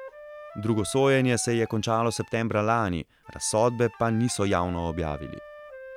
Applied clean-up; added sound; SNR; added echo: none; Wind instrument, woodwind instrument; 19 dB; none.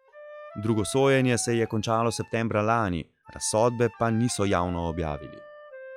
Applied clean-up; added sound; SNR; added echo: classical method log-MMSE.